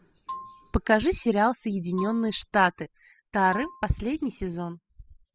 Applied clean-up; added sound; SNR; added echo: classical method spectral subtraction.